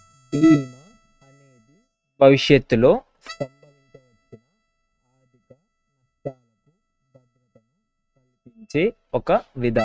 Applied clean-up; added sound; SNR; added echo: neural mask model RNNoise.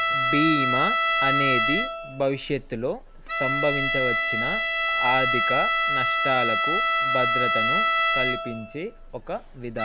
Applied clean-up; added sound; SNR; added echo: none; Bowed string instrument; -5 dB; none.